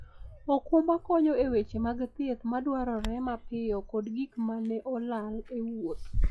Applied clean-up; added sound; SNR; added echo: classical method log-MMSE.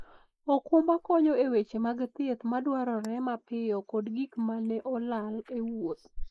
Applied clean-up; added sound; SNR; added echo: neural mask model Resemble Enhance denoiser.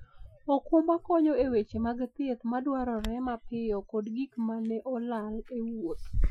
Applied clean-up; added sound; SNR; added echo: classical method Wiener filter.